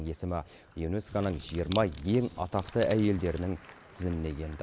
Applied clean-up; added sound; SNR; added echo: neural mask model Resemble Enhance denoiser.